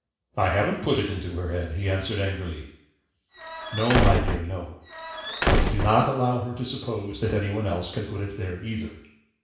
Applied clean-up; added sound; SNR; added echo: none; Squeak / Slam / Wood; -2 dB; reverberation time 0.7 s.